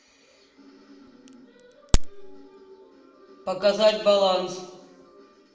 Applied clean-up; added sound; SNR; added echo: none; Crack; -3 dB; reverberation time 0.9 s.